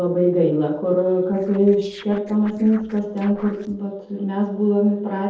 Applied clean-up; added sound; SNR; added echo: neural separator model SepFormer DNS4.